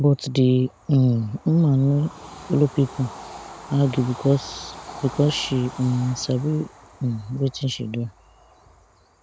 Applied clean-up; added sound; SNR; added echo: none; Train / Bird vocalization, bird call, bird song; 19 dB; none.